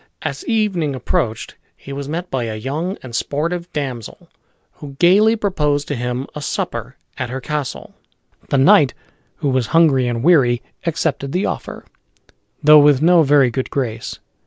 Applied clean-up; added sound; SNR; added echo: none; none; none; none.